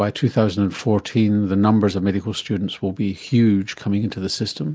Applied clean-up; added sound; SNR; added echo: none; none; none; none.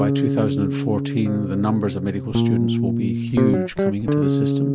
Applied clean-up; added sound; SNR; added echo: none; Guitar; -3 dB; none.